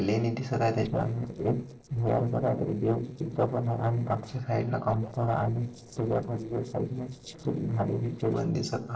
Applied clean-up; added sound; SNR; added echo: neural separator model SepFormer DNS4.